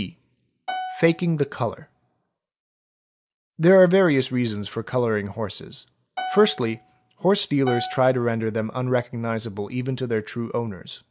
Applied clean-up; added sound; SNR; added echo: none; Piano; 12 dB; none.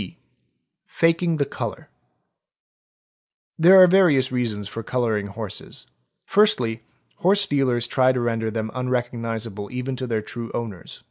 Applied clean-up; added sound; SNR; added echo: none; none; none; none.